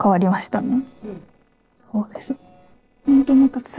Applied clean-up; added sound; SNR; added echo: neural separator model SepFormer DNS4.